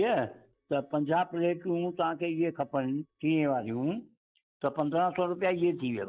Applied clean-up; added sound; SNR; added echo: neural mask model DeepFilterNet 3.